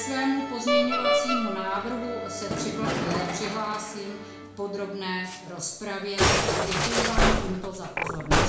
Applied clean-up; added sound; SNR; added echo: none; Musical instrument; -4 dB; reverberation time 0.6 s.